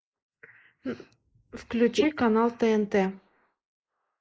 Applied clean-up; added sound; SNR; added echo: neural mask model Resemble Enhance denoiser.